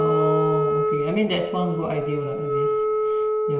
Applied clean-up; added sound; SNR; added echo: none; Wind instrument, woodwind instrument; -3 dB; reverberation time 1.5 s.